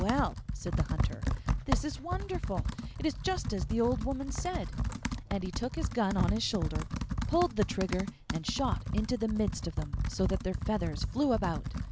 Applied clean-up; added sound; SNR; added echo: none; Computer keyboard; 0 dB; none.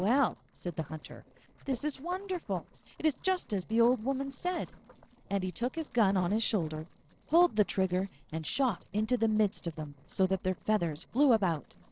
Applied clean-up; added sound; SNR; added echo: neural separator model SepFormer DNS4.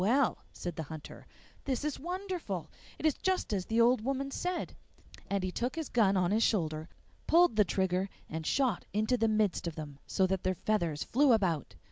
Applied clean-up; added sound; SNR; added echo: none; none; none; none.